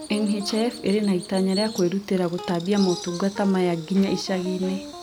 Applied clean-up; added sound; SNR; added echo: none; Guitar + Bird vocalization, bird call, bird song; 13 dB; none.